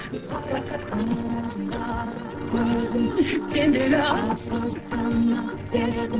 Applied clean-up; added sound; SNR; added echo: neural separator model SepFormer DNS4.